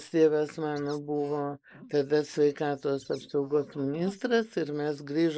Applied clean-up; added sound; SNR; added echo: neural mask model Resemble Enhance denoiser.